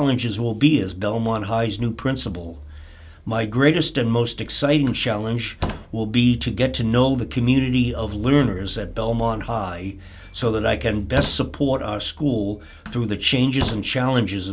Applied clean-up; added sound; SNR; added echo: none; Slam; 13 dB; none.